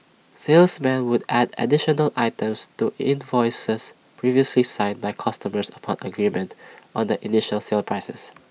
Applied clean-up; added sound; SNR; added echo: none; none; none; none.